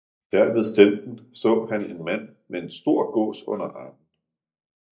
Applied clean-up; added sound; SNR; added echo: neural mask model DeepFilterNet 3.